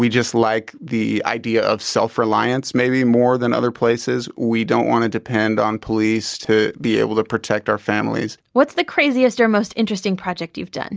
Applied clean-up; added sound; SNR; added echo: none; none; none; none.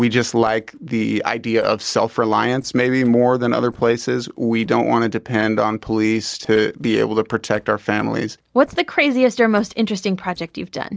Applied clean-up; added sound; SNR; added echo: neural separator model SepFormer DNS4.